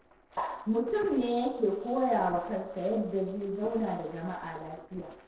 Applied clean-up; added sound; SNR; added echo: neural separator model SepFormer DNS4.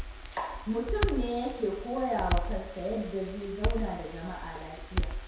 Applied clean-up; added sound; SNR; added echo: none; Crackle; 1 dB; reverberation time 0.7 s.